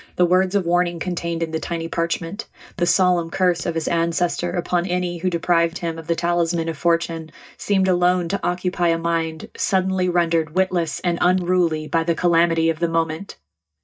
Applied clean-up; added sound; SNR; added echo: neural mask model DeepFilterNet 3.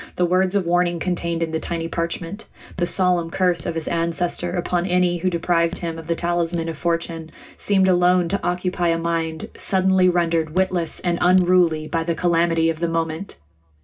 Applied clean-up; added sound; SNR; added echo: none; Raindrop / Drip; 19 dB; reverberation time 0.4 s.